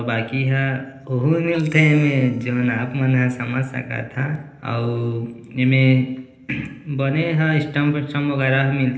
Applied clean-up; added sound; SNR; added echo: neural separator model SepFormer DNS4.